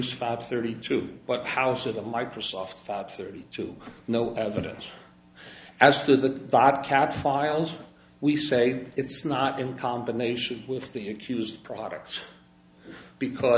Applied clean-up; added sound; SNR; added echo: none; none; none; none.